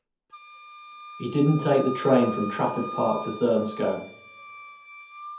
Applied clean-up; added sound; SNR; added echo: none; Wind instrument, woodwind instrument; 12 dB; reverberation time 0.5 s.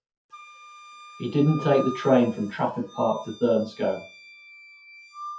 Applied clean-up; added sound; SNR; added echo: classical method WPE with log-MMSE.